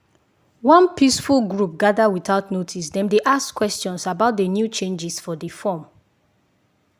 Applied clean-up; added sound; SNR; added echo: none; none; none; none.